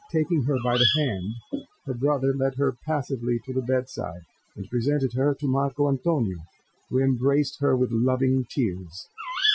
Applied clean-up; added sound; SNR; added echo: classical method Wiener filter.